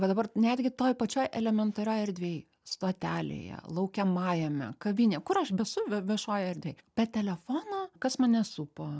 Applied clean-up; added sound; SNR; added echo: none; none; none; none.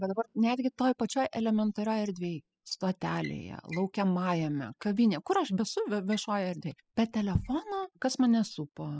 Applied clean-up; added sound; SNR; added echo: classical method spectral subtraction.